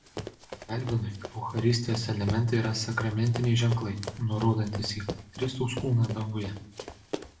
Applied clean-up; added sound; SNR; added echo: none; Run; 12 dB; reverberation time 0.5 s.